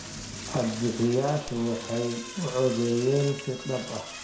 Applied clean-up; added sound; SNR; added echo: none; Toilet flush / Door; 12 dB; reverberation time 0.6 s.